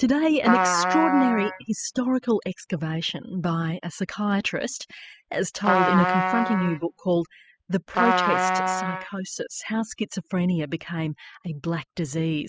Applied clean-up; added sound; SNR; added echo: classical method spectral subtraction.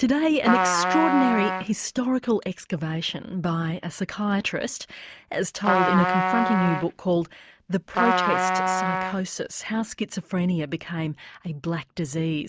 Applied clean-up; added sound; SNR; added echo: none; Trumpet; -1 dB; none.